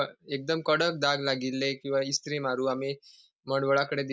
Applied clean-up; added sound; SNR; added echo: none; none; none; none.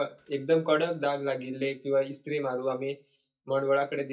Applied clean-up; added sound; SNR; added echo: neural mask model DeepFilterNet 3.